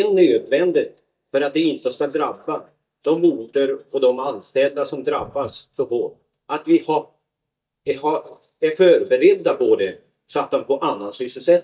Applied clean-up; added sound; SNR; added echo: neural mask model DeepFilterNet 3.